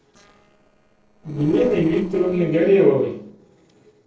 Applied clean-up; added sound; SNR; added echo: neural separator model SepFormer DNS4.